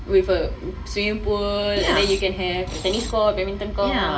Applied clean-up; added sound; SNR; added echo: none; Screech; 14 dB; reverberation time 0.5 s.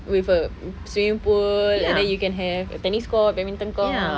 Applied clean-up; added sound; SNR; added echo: none; none; none; none.